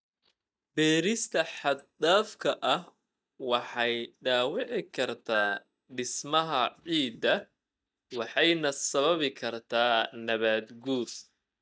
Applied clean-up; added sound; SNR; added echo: neural mask model DeepFilterNet 3.